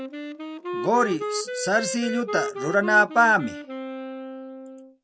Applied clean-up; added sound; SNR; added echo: none; Wind instrument, woodwind instrument; 8 dB; none.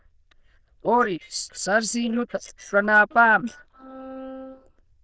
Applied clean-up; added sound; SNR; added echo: neural diffusion model UNIVERSE++.